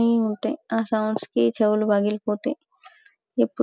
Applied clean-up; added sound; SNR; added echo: none; none; none; none.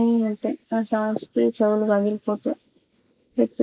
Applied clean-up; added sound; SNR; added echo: neural mask model Resemble Enhance denoiser.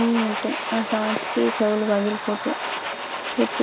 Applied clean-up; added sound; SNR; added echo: none; Domestic sounds, home sounds; 5 dB; none.